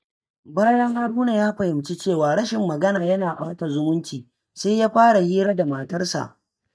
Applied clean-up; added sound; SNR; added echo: neural mask model DeepFilterNet 3.